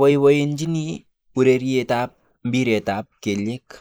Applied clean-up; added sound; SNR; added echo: neural mask model Resemble Enhance denoiser.